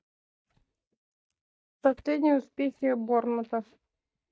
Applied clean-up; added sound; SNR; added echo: neural mask model DeepFilterNet 3.